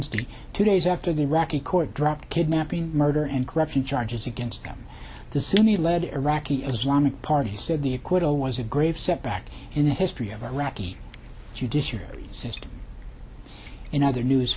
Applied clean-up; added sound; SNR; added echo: none; Crushing; 20 dB; none.